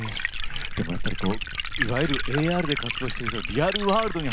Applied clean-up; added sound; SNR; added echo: none; Liquid; 1 dB; none.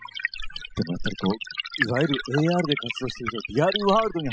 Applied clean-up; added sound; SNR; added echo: classical method spectral subtraction.